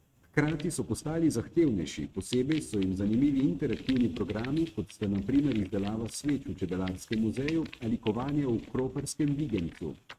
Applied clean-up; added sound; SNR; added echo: neural mask model RNNoise.